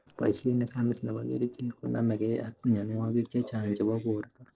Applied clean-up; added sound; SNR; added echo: neural separator model SepFormer DNS4.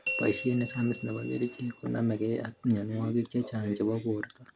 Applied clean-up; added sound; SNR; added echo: none; Bell; 8 dB; none.